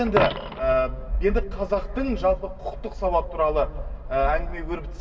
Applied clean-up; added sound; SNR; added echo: none; Coin (dropping); 12 dB; reverberation time 2.1 s.